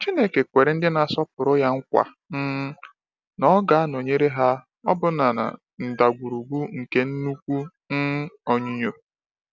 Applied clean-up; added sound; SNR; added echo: none; none; none; none.